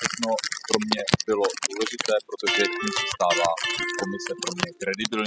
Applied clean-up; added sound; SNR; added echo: classical method spectral subtraction.